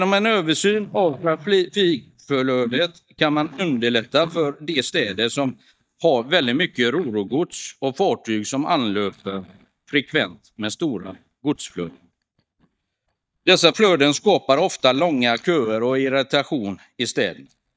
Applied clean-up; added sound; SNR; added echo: neural mask model DeepFilterNet 3.